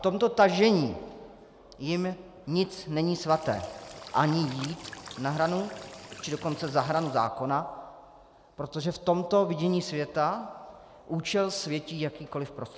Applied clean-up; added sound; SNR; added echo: none; Cricket / Water; 17 dB; none.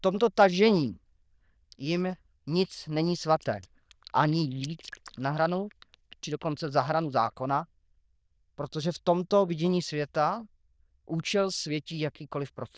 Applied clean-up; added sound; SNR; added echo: neural diffusion model UNIVERSE++.